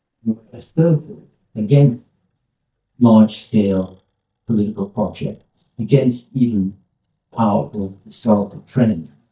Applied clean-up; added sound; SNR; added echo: neural mask model DeepFilterNet 3.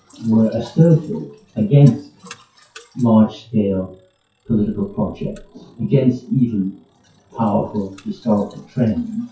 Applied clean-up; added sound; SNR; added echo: classical method WPE with log-MMSE.